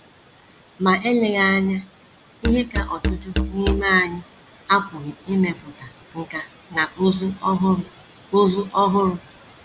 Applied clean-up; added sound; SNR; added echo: none; Musical instrument; 3 dB; none.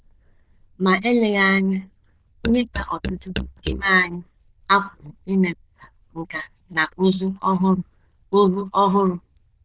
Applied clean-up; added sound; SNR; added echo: neural diffusion model UNIVERSE++.